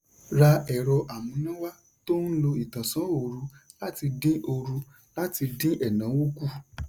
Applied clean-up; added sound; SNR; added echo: none; none; none; none.